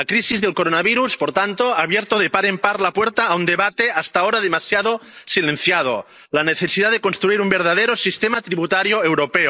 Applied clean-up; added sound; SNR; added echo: neural mask model Resemble Enhance denoiser.